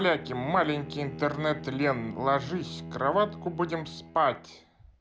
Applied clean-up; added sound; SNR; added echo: none; Bowed string instrument; 12 dB; none.